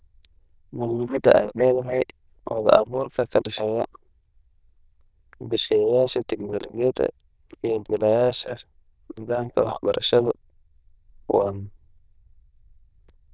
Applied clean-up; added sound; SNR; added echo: neural diffusion model UNIVERSE++.